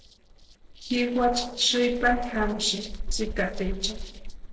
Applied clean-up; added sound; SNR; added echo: neural separator model SepFormer DNS4.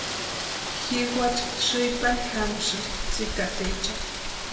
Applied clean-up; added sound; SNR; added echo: none; Rain; 2 dB; reverberation time 1.7 s.